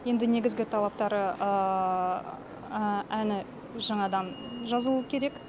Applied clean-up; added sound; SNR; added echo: none; none; none; none.